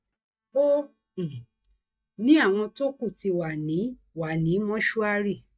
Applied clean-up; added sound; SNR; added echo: neural mask model DeepFilterNet 3.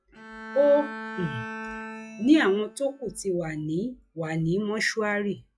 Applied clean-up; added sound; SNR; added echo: classical method log-MMSE.